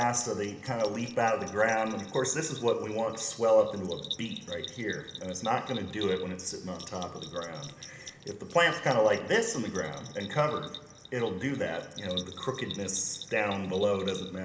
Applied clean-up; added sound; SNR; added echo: none; Bell; 16 dB; reverberation time 1.0 s.